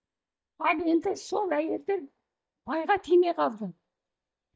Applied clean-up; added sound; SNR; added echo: neural mask model DeepFilterNet 3.